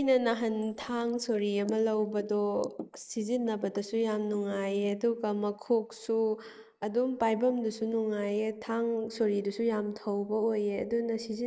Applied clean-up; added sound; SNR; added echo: neural mask model Resemble Enhance denoiser.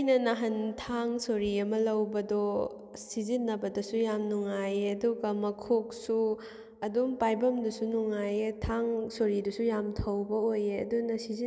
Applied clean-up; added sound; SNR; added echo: none; none; none; none.